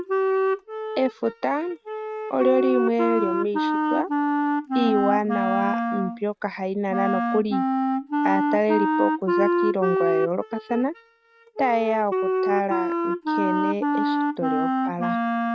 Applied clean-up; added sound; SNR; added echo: neural mask model RNNoise.